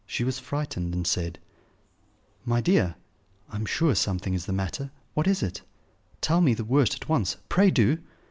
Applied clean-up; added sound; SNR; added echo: none; none; none; none.